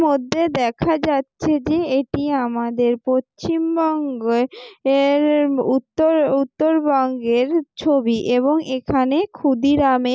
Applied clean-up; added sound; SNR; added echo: none; none; none; none.